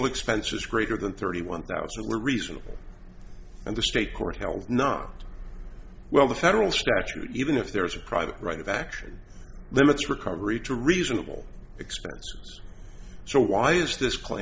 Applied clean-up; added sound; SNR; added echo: none; none; none; none.